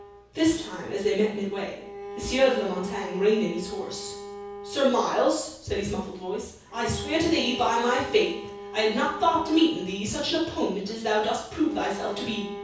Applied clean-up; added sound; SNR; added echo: none; Bowed string instrument; 14 dB; reverberation time 0.6 s.